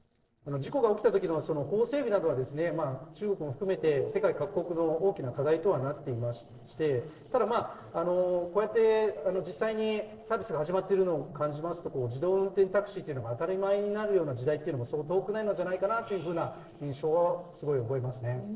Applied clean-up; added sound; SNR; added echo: neural separator model SepFormer DNS4.